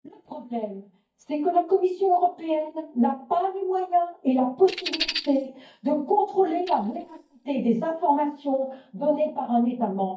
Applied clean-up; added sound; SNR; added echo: neural mask model DeepFilterNet 3.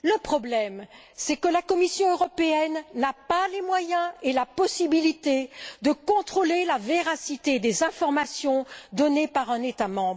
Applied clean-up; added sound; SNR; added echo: none; none; none; none.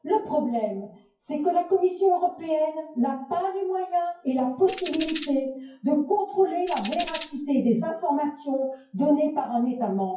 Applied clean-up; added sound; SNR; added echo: classical method WPE with log-MMSE.